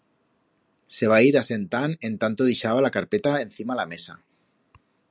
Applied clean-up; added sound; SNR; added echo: none; none; none; none.